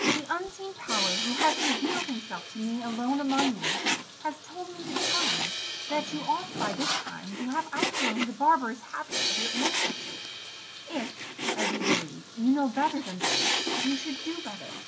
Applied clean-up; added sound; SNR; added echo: none; Crash cymbal + Frying (food); 0 dB; none.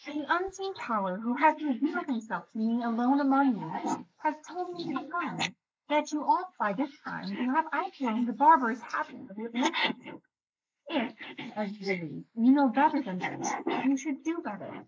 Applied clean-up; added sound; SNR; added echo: neural mask model Resemble Enhance denoiser.